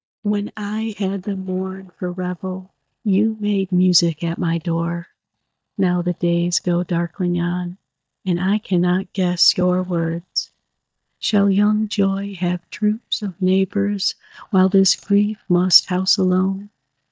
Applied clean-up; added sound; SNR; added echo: neural mask model DeepFilterNet 3.